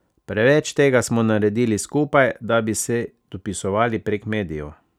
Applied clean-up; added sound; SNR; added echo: none; none; none; none.